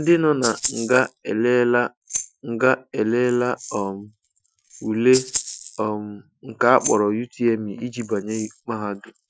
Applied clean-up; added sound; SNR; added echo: classical method Wiener filter.